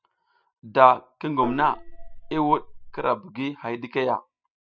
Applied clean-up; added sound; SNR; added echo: classical method spectral subtraction.